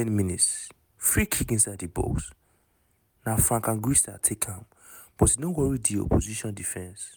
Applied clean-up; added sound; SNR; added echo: none; none; none; none.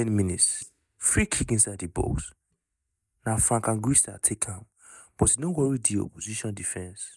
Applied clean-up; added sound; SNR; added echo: neural mask model DeepFilterNet 3.